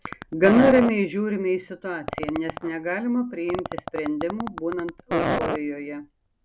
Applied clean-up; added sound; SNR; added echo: none; Fart; 7 dB; none.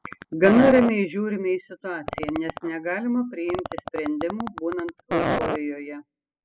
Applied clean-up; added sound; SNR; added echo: classical method spectral subtraction.